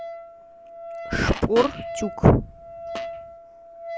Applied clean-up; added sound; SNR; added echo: none; Fart + Wind instrument, woodwind instrument; 10 dB; none.